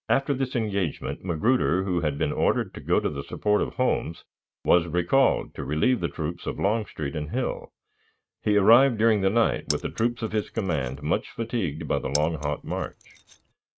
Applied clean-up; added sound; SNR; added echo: neural mask model RNNoise.